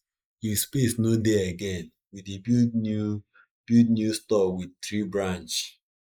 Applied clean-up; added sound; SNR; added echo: neural mask model Resemble Enhance denoiser.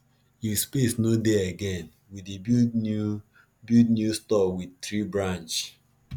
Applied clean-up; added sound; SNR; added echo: none; none; none; none.